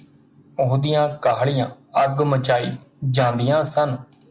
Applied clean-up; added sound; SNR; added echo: none; none; none; none.